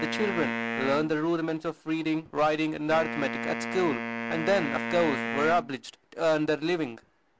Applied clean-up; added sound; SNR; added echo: none; Wind instrument, woodwind instrument; 6 dB; none.